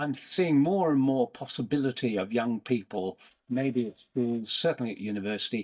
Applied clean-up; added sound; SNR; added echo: neural mask model DeepFilterNet 3.